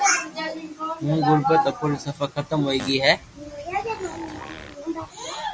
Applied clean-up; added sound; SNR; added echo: none; Fart; 16 dB; none.